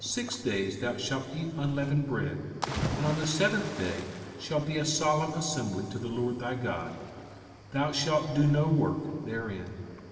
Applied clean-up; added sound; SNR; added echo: none; Cricket / Waves, surf; 11 dB; reverberation time 2.7 s.